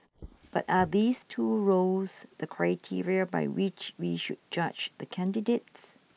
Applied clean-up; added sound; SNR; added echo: neural mask model Resemble Enhance denoiser.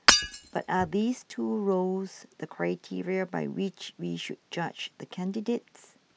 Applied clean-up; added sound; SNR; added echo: none; Shatter / Hammer; -5 dB; none.